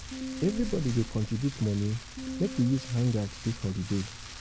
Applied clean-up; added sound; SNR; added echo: none; Piano + Rain; 10 dB; none.